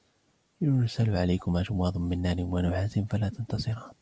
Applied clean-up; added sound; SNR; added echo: none; none; none; none.